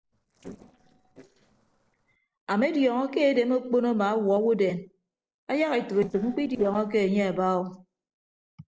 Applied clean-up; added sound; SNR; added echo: neural separator model SepFormer DNS4.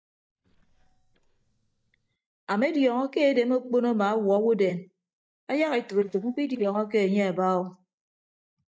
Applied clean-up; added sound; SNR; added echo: neural mask model DeepFilterNet 3.